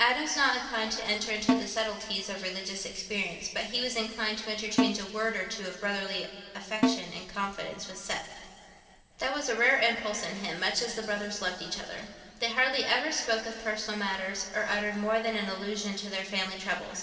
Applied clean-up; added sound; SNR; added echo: none; Snare drum; 1 dB; reverberation time 2.4 s.